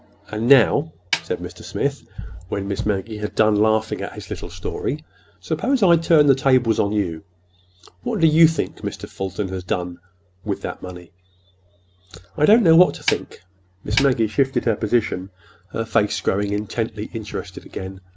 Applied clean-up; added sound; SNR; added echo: none; Snare drum; 9 dB; none.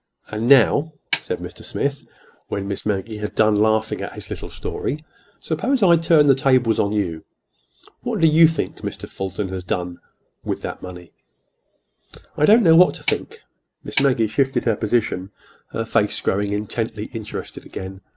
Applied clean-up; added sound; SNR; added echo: neural mask model Resemble Enhance denoiser.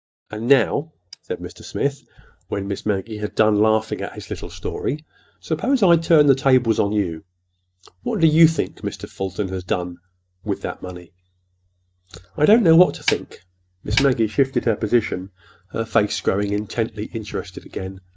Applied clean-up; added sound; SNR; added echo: neural mask model DeepFilterNet 3.